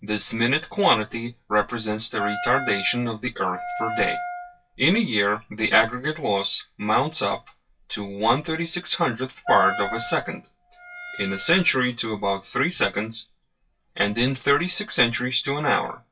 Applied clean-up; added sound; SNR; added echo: classical method WPE with log-MMSE.